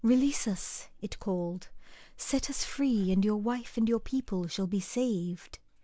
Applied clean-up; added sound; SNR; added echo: none; Meow / Purr; 15 dB; none.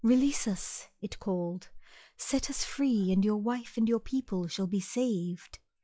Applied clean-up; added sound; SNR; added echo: classical method log-MMSE.